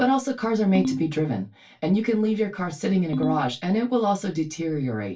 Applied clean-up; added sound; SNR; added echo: none; Ringtone; 6 dB; reverberation time 0.2 s.